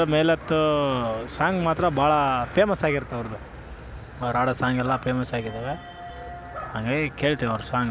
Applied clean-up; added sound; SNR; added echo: none; Aircraft; 17 dB; none.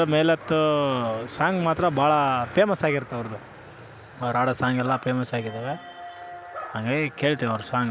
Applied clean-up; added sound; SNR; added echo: none; none; none; none.